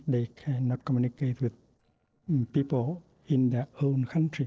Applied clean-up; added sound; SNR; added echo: neural separator model SepFormer DNS4.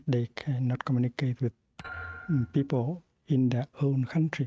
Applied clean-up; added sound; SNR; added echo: neural mask model RNNoise.